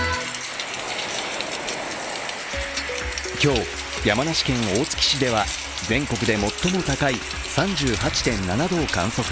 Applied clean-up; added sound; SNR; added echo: none; Rain; 6 dB; none.